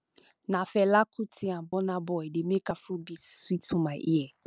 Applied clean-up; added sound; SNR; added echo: none; none; none; none.